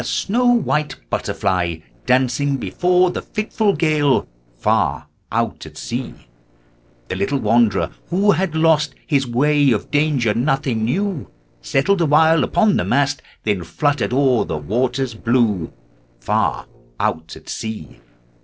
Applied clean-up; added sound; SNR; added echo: neural separator model SepFormer DNS4.